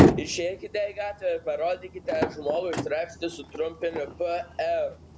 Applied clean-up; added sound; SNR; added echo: none; Motor vehicle (road); -1 dB; none.